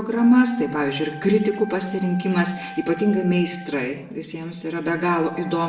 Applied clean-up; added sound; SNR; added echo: none; Wind instrument, woodwind instrument; 17 dB; reverberation time 0.8 s.